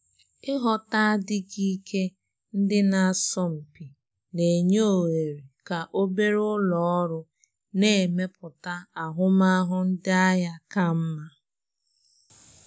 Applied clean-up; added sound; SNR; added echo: none; none; none; none.